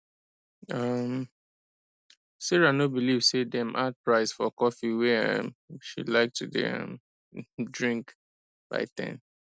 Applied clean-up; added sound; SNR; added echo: none; none; none; none.